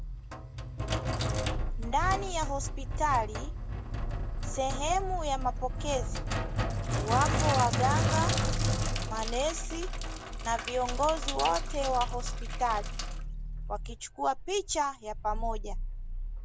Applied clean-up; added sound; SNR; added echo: none; Growling + Sink (filling or washing); -1 dB; none.